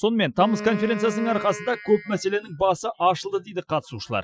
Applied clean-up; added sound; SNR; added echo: classical method Wiener filter.